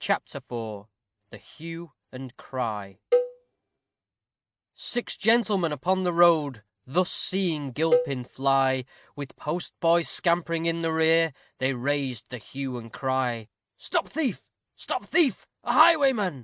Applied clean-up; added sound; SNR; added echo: neural mask model RNNoise.